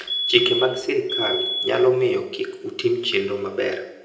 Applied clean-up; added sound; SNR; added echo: none; Alarm; 5 dB; reverberation time 0.8 s.